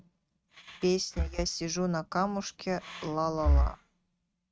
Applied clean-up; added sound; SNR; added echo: neural mask model RNNoise.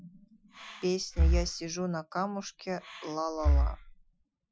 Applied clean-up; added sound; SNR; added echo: classical method Wiener filter.